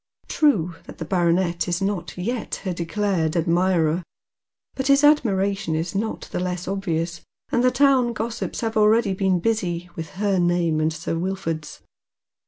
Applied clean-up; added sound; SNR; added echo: none; none; none; none.